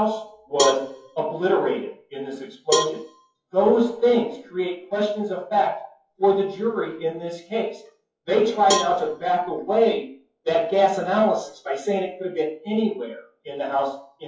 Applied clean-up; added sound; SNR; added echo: classical method WPE with log-MMSE.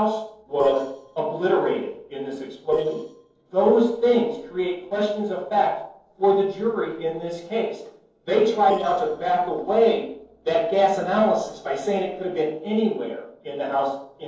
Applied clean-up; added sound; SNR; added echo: neural separator model SepFormer DNS4.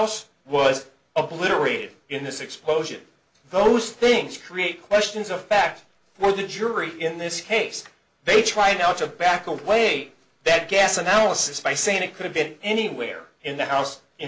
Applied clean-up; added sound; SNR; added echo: none; none; none; none.